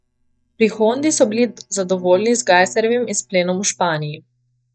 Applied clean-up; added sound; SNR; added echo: neural mask model DeepFilterNet 3.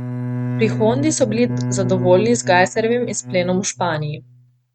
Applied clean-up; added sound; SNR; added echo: neural mask model RNNoise.